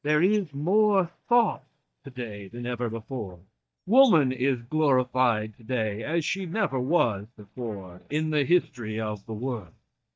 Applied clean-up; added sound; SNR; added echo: neural mask model DeepFilterNet 3.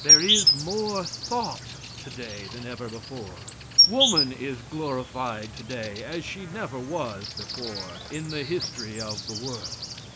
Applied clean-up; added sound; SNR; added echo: none; Insect; -5 dB; none.